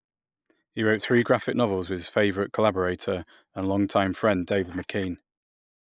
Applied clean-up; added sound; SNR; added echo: neural mask model Resemble Enhance denoiser.